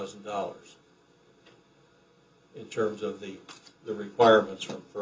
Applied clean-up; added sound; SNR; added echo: none; none; none; reverberation time 0.2 s.